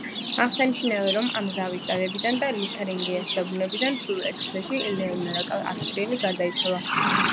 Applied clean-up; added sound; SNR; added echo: none; Livestock, farm animals, working animals; 2 dB; none.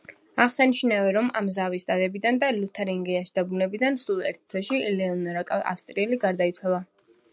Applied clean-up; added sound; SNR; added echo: none; none; none; none.